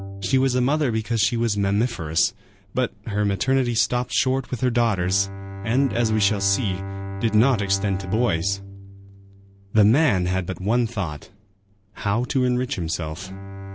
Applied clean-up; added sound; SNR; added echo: none; Bowed string instrument; 12 dB; none.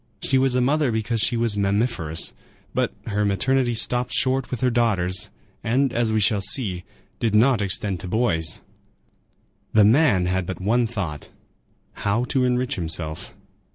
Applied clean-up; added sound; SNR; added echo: none; none; none; none.